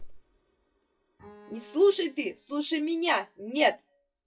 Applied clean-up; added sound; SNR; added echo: classical method WPE with log-MMSE.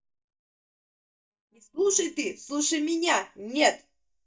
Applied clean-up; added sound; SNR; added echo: neural mask model DeepFilterNet 3.